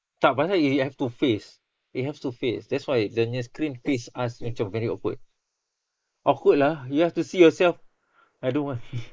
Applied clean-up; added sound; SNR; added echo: neural mask model Resemble Enhance denoiser.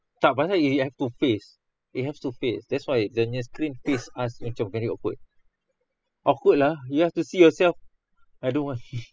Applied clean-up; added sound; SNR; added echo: classical method spectral subtraction.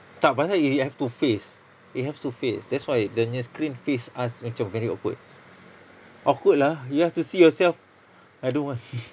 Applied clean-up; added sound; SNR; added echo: none; none; none; none.